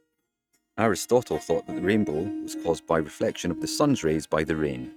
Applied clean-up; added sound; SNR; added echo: neural mask model RNNoise.